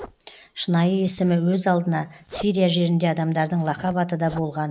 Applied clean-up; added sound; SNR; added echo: neural mask model Resemble Enhance denoiser.